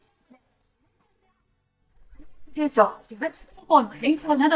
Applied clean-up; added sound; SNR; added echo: neural mask model DeepFilterNet 3.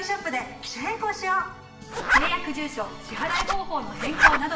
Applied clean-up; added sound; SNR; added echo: none; Zipper (clothing); -4 dB; reverberation time 0.8 s.